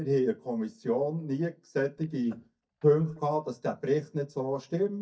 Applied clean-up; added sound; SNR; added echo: neural mask model DeepFilterNet 3.